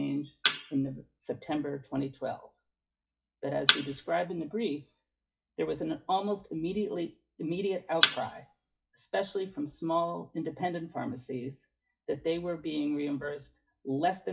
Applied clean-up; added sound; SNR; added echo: classical method WPE with log-MMSE.